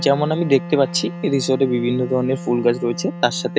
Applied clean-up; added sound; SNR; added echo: none; Wind instrument, woodwind instrument; 12 dB; none.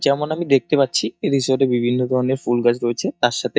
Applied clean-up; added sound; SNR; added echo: neural mask model DeepFilterNet 3.